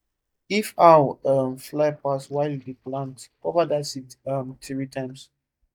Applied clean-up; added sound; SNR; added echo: neural mask model DeepFilterNet 3.